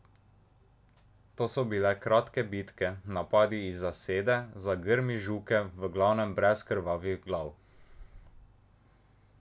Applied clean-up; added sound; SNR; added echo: none; none; none; none.